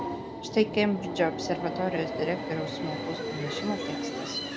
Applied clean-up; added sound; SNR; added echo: none; Subway, metro, underground; 3 dB; none.